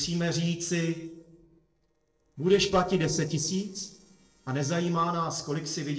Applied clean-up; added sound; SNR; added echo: neural separator model SepFormer DNS4.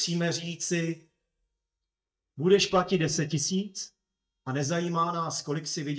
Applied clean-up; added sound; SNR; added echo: neural mask model DeepFilterNet 3.